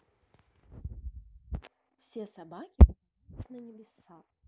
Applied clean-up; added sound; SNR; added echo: none; none; none; none.